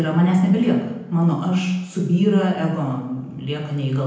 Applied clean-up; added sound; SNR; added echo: none; none; none; reverberation time 0.9 s.